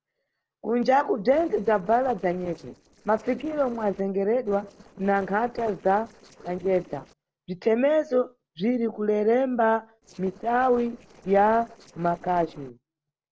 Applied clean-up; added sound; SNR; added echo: neural separator model SepFormer DNS4.